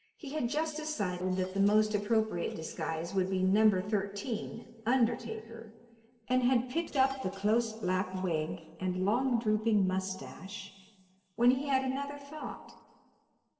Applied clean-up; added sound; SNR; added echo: neural separator model SepFormer DNS4.